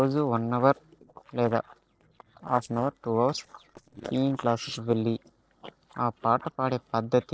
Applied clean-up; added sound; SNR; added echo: neural separator model SepFormer DNS4.